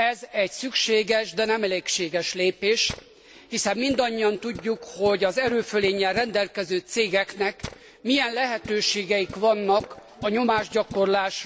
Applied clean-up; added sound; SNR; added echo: none; Tools; 18 dB; none.